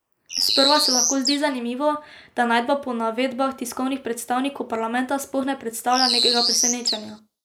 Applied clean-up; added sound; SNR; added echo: neural mask model Resemble Enhance denoiser.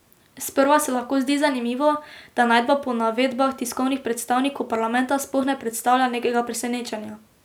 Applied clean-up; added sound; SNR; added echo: none; none; none; none.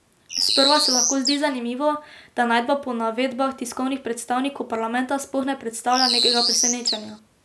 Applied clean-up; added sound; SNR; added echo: none; Bird; -2 dB; none.